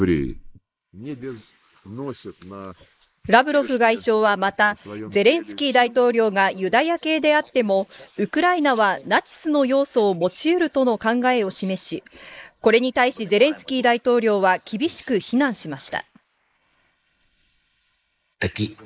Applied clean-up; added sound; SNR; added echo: neural mask model Resemble Enhance denoiser.